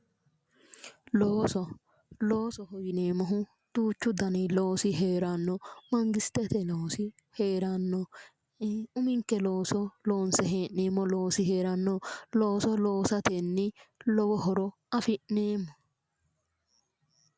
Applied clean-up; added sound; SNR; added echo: none; none; none; none.